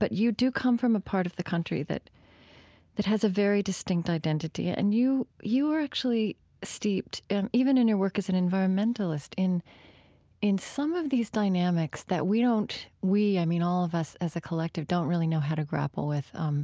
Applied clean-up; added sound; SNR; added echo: none; none; none; none.